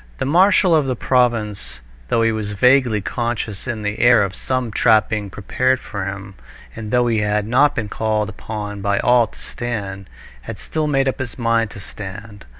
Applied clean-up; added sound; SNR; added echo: none; none; none; none.